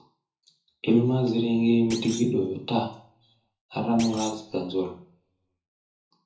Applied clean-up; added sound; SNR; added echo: none; Thump, thud; 15 dB; reverberation time 0.6 s.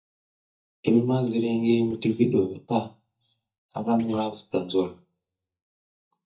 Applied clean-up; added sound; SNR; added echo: neural mask model DeepFilterNet 3.